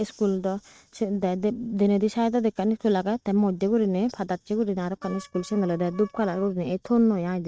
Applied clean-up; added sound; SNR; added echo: neural mask model RNNoise.